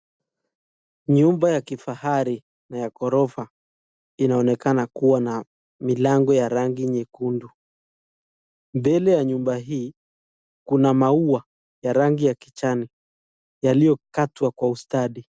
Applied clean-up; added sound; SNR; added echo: none; none; none; none.